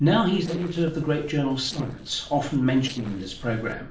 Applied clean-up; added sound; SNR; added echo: neural separator model SepFormer DNS4.